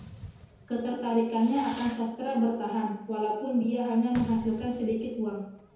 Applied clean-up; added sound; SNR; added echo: none; Fireworks; 17 dB; reverberation time 0.9 s.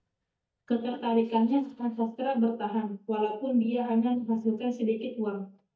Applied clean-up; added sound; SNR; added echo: neural mask model DeepFilterNet 3.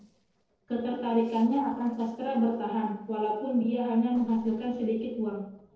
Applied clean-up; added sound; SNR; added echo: neural separator model SepFormer DNS4.